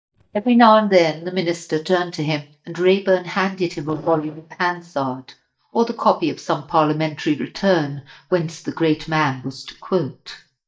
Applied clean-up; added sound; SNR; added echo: neural mask model DeepFilterNet 3.